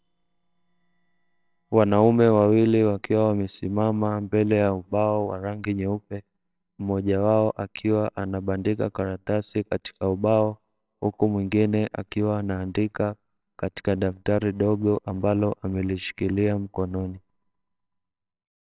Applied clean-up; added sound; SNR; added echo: neural separator model SepFormer WHAMR!.